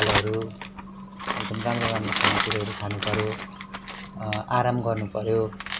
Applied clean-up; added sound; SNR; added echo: none; Crumpling, crinkling; 1 dB; none.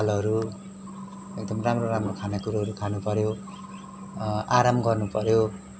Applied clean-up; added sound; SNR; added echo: none; none; none; none.